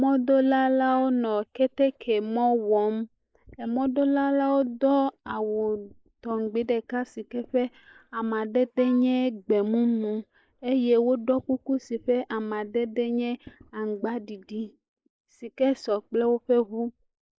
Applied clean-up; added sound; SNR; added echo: neural mask model Resemble Enhance denoiser.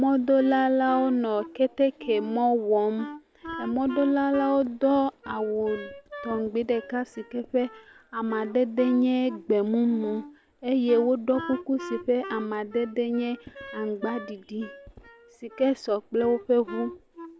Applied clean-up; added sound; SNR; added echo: none; Wind instrument, woodwind instrument; 16 dB; none.